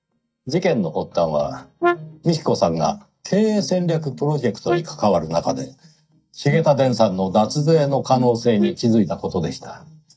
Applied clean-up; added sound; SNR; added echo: neural mask model DeepFilterNet 3.